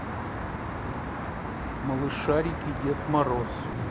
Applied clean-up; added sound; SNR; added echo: none; Traffic noise, roadway noise; 2 dB; none.